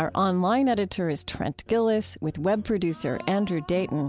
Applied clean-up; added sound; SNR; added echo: none; none; none; none.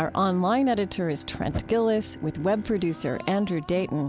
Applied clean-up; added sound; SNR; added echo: none; Bowed string instrument + Fire; 15 dB; none.